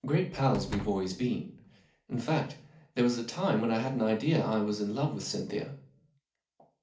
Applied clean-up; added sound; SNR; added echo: none; Slam; 15 dB; reverberation time 0.4 s.